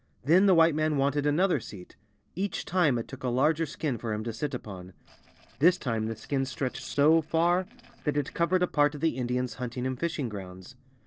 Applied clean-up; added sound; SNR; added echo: neural separator model SepFormer DNS4.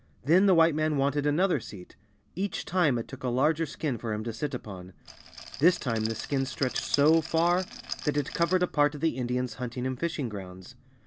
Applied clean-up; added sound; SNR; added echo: none; Rattle; 12 dB; none.